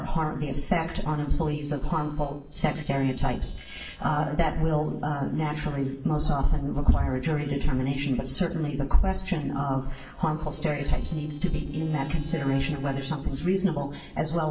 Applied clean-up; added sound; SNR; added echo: neural separator model SepFormer DNS4.